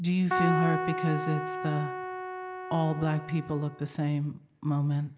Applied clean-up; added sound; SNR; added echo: none; Keyboard (musical); 4 dB; none.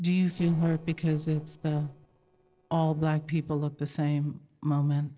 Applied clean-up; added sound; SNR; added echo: neural separator model SepFormer DNS4.